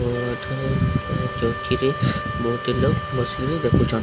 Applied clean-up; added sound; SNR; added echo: none; Wind instrument, woodwind instrument; 10 dB; none.